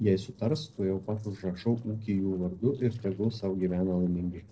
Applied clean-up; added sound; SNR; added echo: neural separator model SepFormer DNS4.